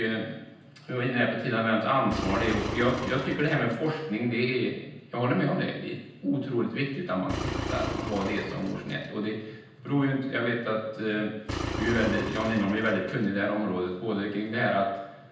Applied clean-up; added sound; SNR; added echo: none; Engine; 6 dB; reverberation time 0.9 s.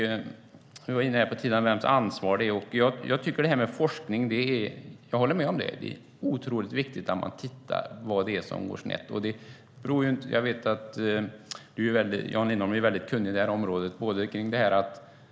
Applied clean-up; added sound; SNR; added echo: none; none; none; none.